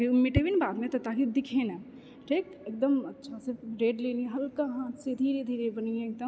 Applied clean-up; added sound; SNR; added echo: none; none; none; none.